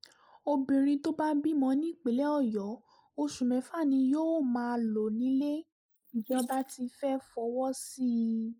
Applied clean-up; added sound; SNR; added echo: neural mask model Resemble Enhance denoiser.